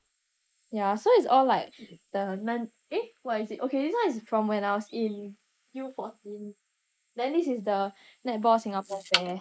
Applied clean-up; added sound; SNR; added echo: neural mask model Resemble Enhance denoiser.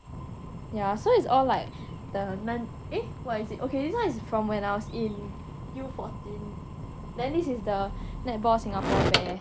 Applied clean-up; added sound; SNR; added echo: none; Fire; 5 dB; none.